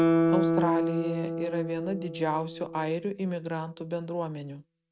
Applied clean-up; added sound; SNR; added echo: neural mask model RNNoise.